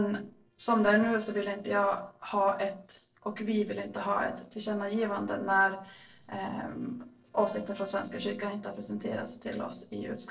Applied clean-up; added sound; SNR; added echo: neural separator model SepFormer DNS4.